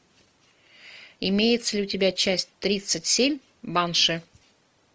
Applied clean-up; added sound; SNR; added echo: none; none; none; none.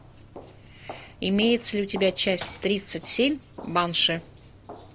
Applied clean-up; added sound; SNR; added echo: none; Walk, footsteps + Shatter / Crushing; 16 dB; none.